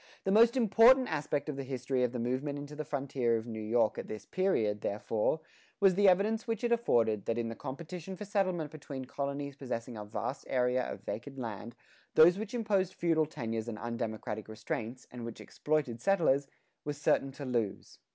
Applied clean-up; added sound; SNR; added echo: none; none; none; none.